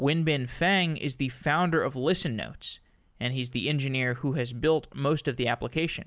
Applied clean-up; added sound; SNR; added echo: none; none; none; none.